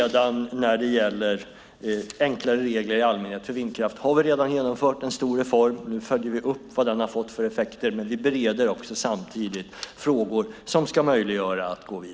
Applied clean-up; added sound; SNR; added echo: none; none; none; none.